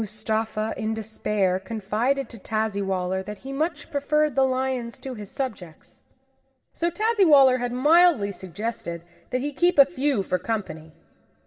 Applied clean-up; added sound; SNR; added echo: none; none; none; reverberation time 1.0 s.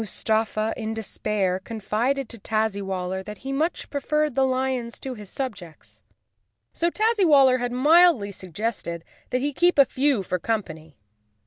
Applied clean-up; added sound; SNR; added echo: none; none; none; none.